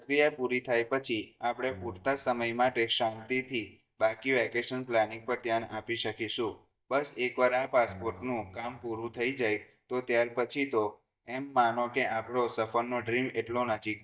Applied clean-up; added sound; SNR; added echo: neural mask model DeepFilterNet 3.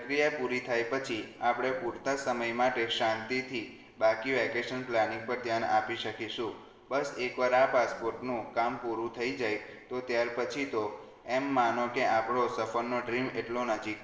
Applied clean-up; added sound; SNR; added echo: neural separator model SepFormer DNS4.